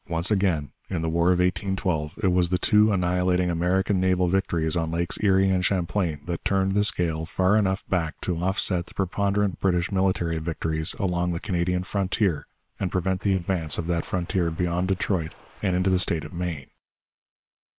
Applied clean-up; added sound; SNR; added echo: neural separator model SepFormer WHAM!.